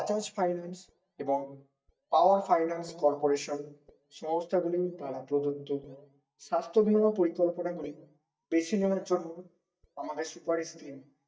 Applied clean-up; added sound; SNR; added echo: neural mask model DeepFilterNet 3.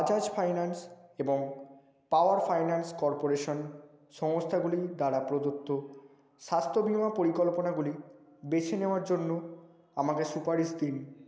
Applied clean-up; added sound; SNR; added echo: none; none; none; none.